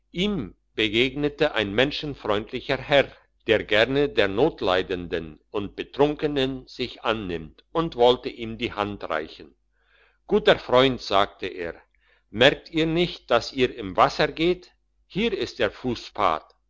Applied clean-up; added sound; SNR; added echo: none; none; none; none.